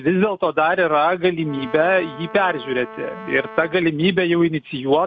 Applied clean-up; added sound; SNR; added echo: none; Brass instrument; 17 dB; none.